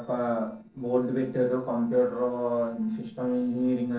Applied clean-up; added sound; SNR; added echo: neural separator model SepFormer DNS4.